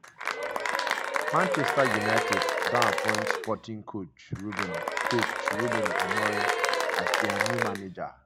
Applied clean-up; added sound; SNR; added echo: none; Applause / Cheering; -5 dB; none.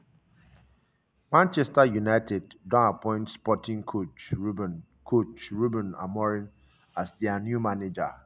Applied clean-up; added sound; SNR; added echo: none; none; none; none.